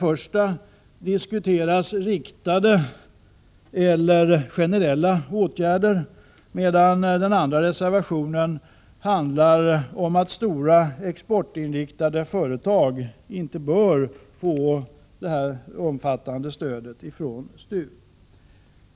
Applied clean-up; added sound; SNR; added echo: none; none; none; none.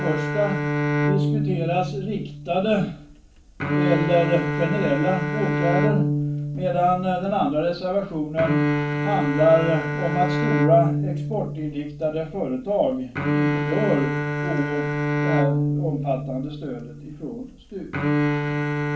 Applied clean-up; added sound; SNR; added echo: none; Bowed string instrument; 0 dB; reverberation time 0.3 s.